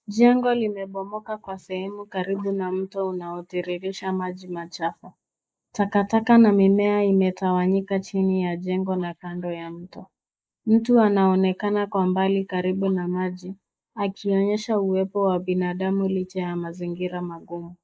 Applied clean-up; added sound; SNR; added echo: neural mask model Resemble Enhance denoiser.